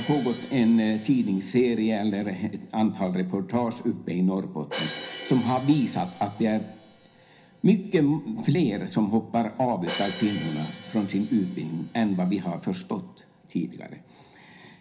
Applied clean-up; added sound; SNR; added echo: none; Crash cymbal; 13 dB; reverberation time 0.5 s.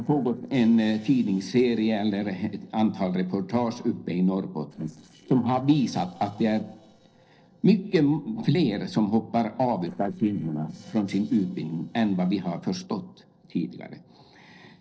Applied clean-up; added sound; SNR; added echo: neural separator model SepFormer DNS4.